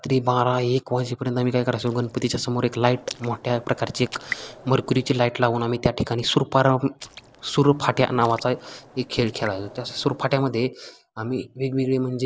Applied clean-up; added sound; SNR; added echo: neural separator model SepFormer DNS4.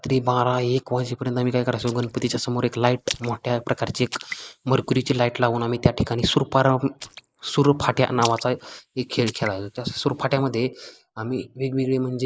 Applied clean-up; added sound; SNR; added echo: neural mask model Resemble Enhance denoiser.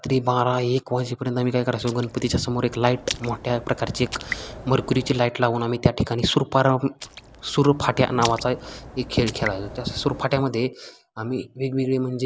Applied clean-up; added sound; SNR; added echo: none; Raindrop; 13 dB; none.